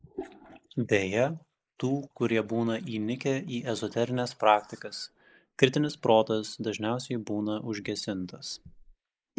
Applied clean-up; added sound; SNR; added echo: neural mask model Resemble Enhance denoiser.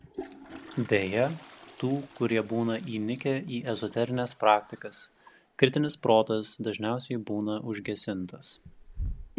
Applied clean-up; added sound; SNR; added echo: none; Toilet flush; 16 dB; none.